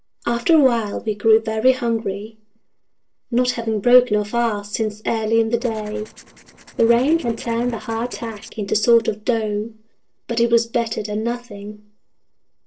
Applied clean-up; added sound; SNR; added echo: neural separator model SepFormer DNS4.